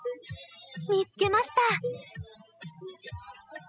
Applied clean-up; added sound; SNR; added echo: classical method spectral subtraction.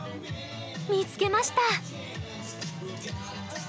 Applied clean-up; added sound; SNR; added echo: none; none; none; none.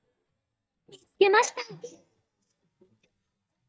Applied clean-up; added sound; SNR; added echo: neural mask model DeepFilterNet 3.